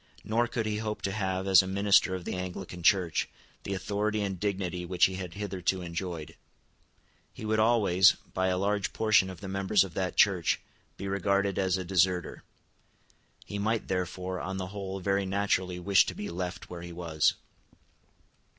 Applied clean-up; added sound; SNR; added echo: none; none; none; none.